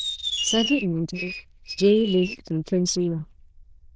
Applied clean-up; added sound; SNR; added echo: neural diffusion model UNIVERSE++.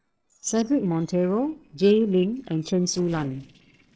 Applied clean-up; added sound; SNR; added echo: neural separator model SepFormer DNS4.